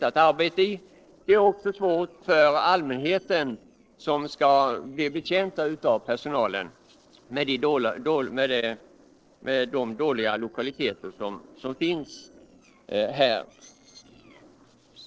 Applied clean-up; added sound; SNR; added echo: neural separator model SepFormer DNS4.